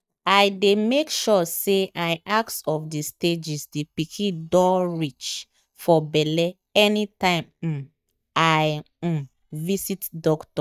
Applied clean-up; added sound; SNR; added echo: neural mask model DeepFilterNet 3.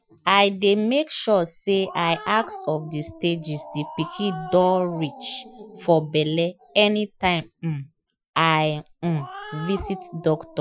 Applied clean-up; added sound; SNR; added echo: classical method Wiener filter.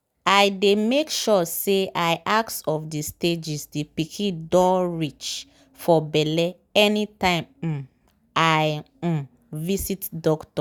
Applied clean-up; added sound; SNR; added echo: none; none; none; none.